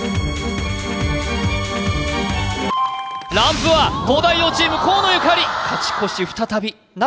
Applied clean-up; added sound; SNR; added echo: none; none; none; none.